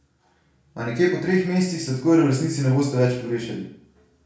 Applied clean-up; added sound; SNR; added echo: none; none; none; reverberation time 0.5 s.